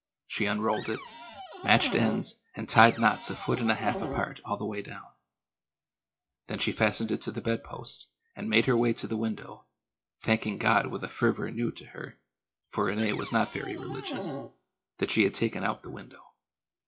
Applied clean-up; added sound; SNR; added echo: classical method WPE with log-MMSE.